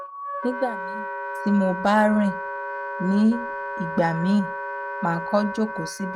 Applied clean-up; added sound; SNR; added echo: neural mask model RNNoise.